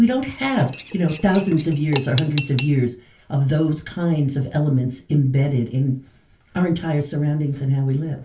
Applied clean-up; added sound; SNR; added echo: none; Cutlery, silverware / Dishes, pots, and pans; 10 dB; reverberation time 0.3 s.